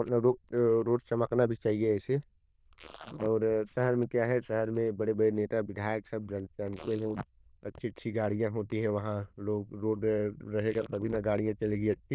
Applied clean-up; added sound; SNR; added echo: neural diffusion model UNIVERSE++.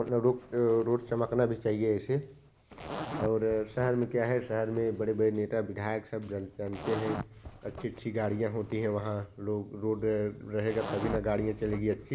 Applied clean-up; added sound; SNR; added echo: none; Zipper (clothing); 14 dB; none.